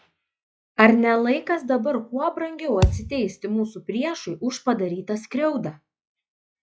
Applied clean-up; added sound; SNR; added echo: classical method log-MMSE.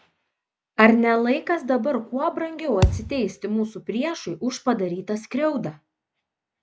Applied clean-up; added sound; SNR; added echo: none; Thump, thud; 0 dB; none.